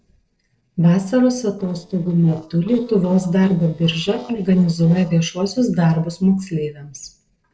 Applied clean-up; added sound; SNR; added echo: neural separator model SepFormer DNS4.